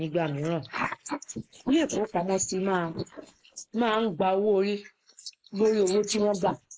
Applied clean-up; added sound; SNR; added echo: neural mask model Resemble Enhance denoiser.